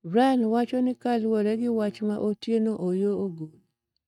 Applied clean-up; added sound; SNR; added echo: neural mask model DeepFilterNet 3.